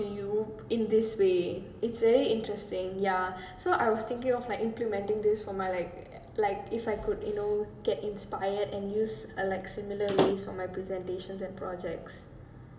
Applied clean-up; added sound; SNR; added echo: none; Slam / Wood; -2 dB; reverberation time 1.5 s.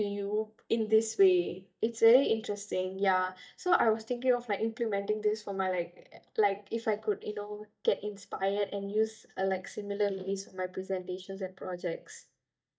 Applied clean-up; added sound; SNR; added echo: neural mask model DeepFilterNet 3.